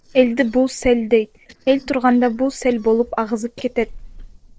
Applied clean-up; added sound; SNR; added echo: neural separator model SepFormer DNS4.